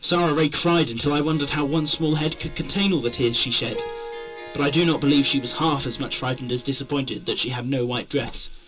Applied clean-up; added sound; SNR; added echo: none; Harp; 17 dB; reverberation time 0.2 s.